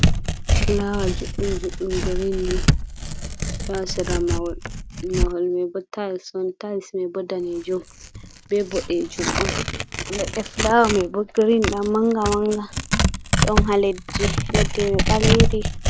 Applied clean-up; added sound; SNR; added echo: none; Tearing; 0 dB; none.